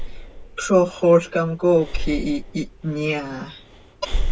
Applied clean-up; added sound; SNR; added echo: none; Breathing; 6 dB; none.